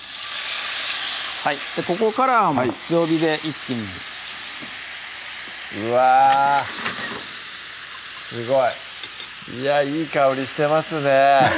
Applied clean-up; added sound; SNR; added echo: none; none; none; none.